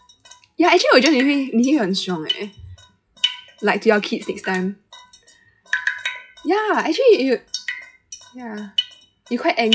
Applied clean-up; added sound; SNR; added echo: classical method WPE with log-MMSE.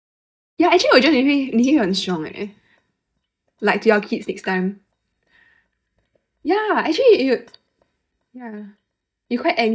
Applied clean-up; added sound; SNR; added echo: neural mask model DeepFilterNet 3.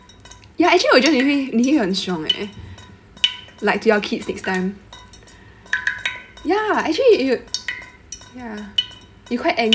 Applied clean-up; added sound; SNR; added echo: none; Drip; 9 dB; reverberation time 0.3 s.